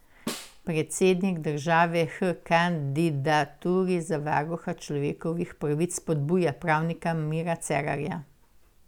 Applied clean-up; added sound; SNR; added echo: none; Snare drum; 15 dB; none.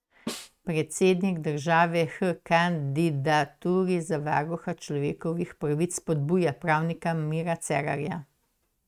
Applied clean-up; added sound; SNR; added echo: neural mask model RNNoise.